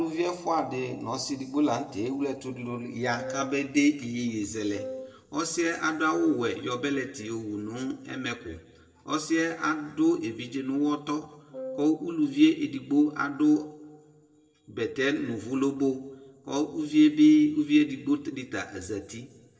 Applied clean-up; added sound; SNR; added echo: neural separator model SepFormer DNS4.